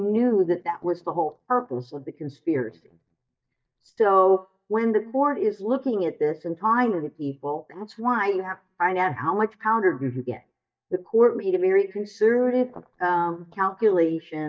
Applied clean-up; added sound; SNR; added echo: neural mask model DeepFilterNet 3.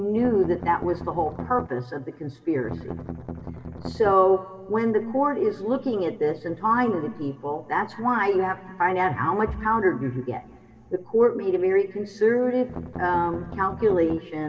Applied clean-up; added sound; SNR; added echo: none; Strum; 10 dB; reverberation time 2.4 s.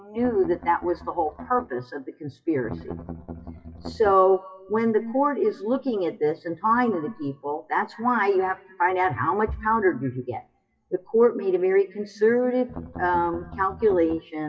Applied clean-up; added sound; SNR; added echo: classical method WPE with log-MMSE.